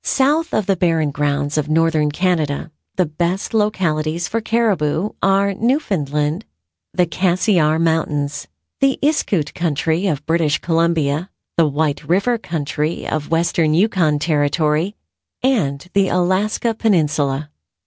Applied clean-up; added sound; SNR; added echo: none; none; none; none.